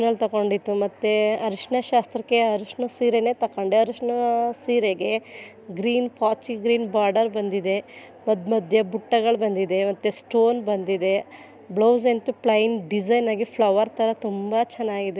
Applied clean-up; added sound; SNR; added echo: none; none; none; none.